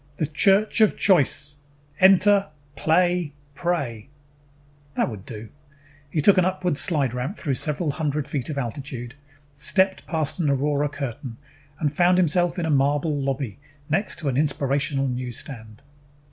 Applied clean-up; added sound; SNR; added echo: none; none; none; none.